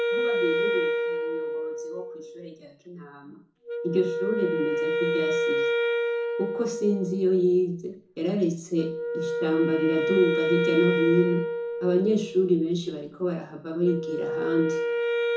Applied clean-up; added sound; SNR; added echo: none; Wind instrument, woodwind instrument; 1 dB; reverberation time 0.5 s.